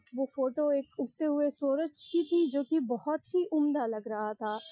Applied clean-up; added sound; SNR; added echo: classical method Wiener filter.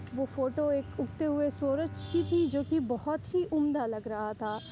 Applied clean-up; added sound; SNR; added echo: none; Bowed string instrument; 15 dB; none.